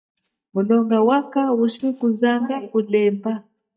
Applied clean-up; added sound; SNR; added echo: neural mask model DeepFilterNet 3.